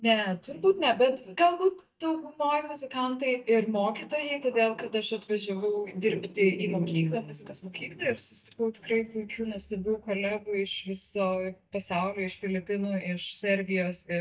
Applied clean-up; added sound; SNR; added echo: neural mask model DeepFilterNet 3.